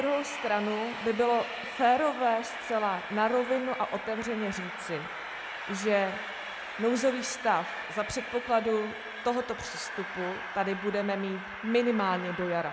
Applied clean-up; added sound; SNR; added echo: none; Train; 9 dB; none.